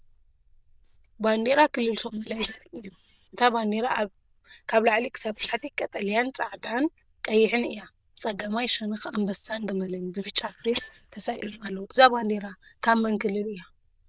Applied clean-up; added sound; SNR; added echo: neural diffusion model UNIVERSE++.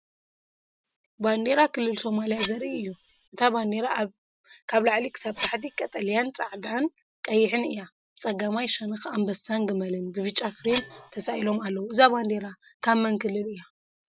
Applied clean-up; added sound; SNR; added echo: none; Cutlery, silverware; 13 dB; none.